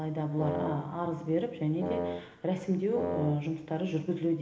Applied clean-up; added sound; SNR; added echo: none; Wind instrument, woodwind instrument; 5 dB; reverberation time 1.1 s.